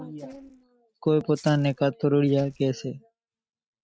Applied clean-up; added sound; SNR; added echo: neural mask model RNNoise.